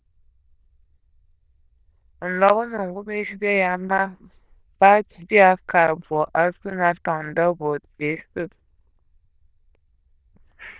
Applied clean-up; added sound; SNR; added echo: neural diffusion model UNIVERSE++.